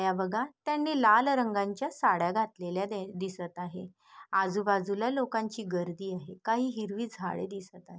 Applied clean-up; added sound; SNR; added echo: none; none; none; none.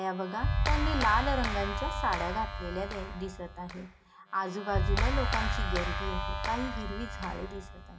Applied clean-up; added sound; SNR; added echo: none; Clapping; -3 dB; reverberation time 1.7 s.